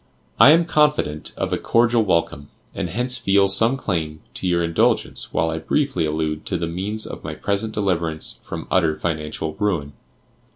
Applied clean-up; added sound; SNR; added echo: none; none; none; none.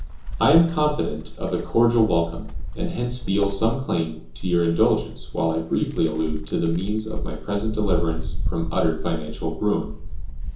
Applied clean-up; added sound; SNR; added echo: none; Wind; 4 dB; reverberation time 0.6 s.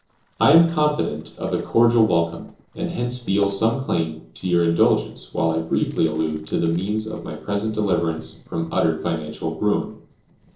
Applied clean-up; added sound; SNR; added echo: neural separator model SepFormer DNS4.